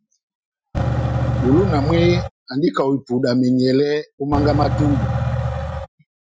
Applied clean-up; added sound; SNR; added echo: classical method Wiener filter.